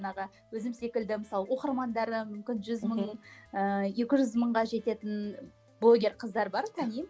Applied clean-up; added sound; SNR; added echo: none; none; none; none.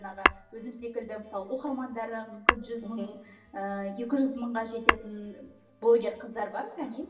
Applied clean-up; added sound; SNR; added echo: none; Tap / Hammer; 1 dB; reverberation time 0.9 s.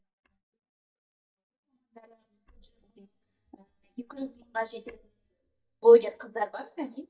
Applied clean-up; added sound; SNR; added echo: neural mask model DeepFilterNet 3.